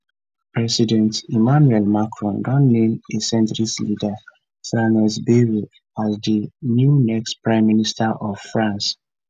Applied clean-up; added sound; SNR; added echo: none; none; none; none.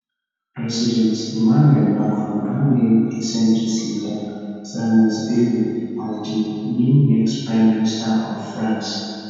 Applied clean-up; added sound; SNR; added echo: none; none; none; reverberation time 2.1 s.